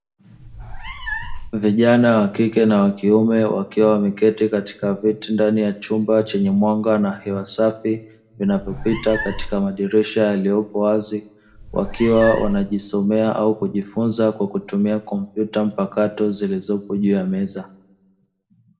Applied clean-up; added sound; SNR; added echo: none; Meow; 11 dB; reverberation time 0.5 s.